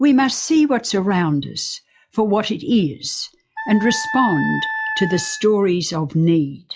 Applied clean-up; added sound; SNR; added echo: classical method log-MMSE.